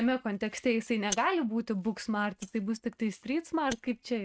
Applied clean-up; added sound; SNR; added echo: neural mask model RNNoise.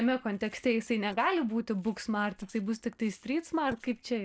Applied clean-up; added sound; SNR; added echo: neural separator model SepFormer DNS4.